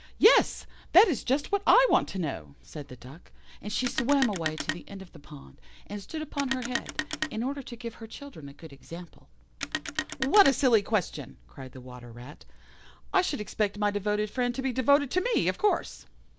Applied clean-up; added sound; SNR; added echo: none; Telephone; 8 dB; none.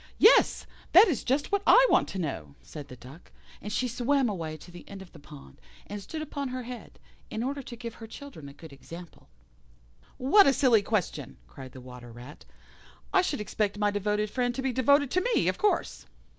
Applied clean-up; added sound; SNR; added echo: none; none; none; none.